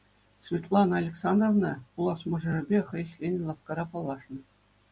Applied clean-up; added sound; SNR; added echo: none; none; none; none.